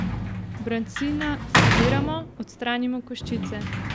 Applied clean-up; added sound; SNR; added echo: none; Sliding door / Slam; -3 dB; none.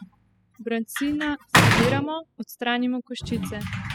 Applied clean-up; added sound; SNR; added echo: classical method spectral subtraction.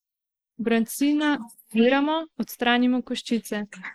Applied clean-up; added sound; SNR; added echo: neural mask model Resemble Enhance denoiser.